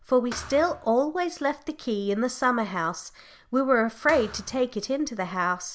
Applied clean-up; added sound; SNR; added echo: none; Thump, thud; 17 dB; none.